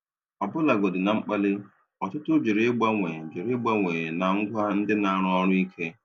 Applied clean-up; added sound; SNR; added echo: none; none; none; none.